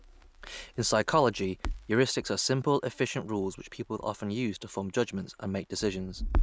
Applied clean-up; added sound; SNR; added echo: none; Crackle; 7 dB; none.